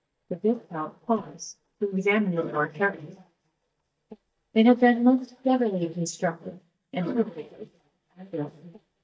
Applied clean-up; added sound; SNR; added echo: neural mask model DeepFilterNet 3.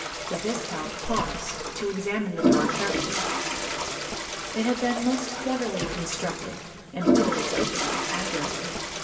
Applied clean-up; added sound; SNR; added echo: none; Toilet flush; -2 dB; reverberation time 2.7 s.